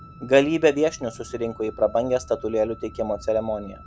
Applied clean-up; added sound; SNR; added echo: none; Wind instrument, woodwind instrument + Aircraft; 20 dB; none.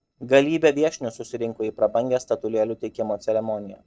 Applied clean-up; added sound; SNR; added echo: neural separator model SepFormer DNS4.